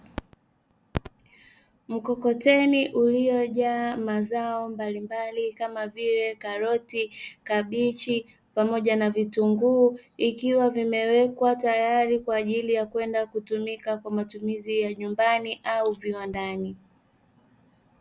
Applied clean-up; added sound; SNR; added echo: none; none; none; none.